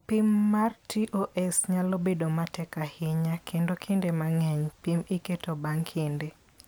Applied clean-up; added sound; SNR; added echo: none; none; none; none.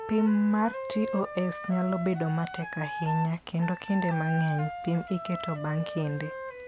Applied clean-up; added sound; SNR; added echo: none; Wind instrument, woodwind instrument; 8 dB; none.